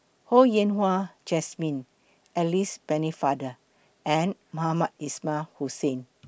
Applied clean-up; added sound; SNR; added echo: none; none; none; none.